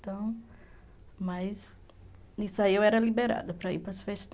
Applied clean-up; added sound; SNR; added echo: none; none; none; none.